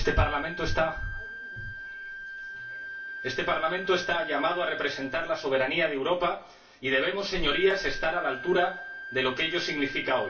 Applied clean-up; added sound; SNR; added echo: none; Wind instrument, woodwind instrument; 11 dB; reverberation time 0.3 s.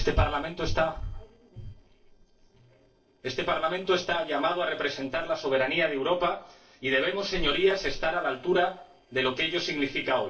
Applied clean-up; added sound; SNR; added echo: neural separator model SepFormer DNS4.